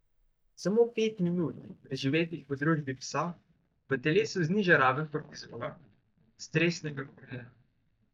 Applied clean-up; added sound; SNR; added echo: neural mask model DeepFilterNet 3.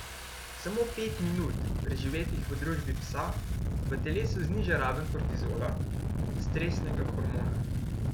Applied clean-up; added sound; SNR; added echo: none; Engine starting; -4 dB; none.